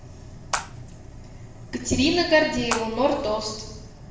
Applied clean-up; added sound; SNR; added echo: none; Water / Splash, splatter; 11 dB; reverberation time 0.9 s.